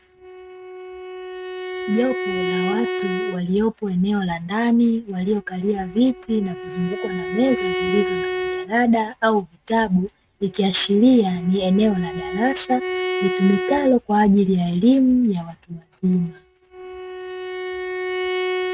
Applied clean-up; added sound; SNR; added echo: neural mask model RNNoise.